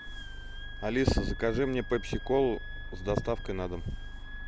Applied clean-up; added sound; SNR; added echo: none; Wind instrument, woodwind instrument; 18 dB; none.